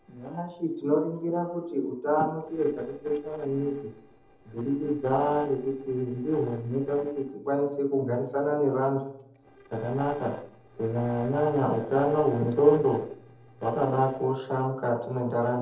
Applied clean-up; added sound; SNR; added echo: neural separator model SepFormer DNS4.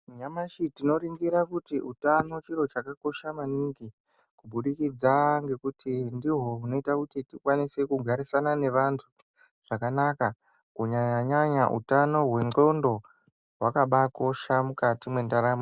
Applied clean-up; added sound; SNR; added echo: none; none; none; none.